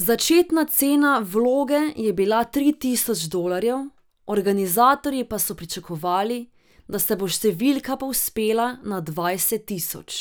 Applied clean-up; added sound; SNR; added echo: none; none; none; none.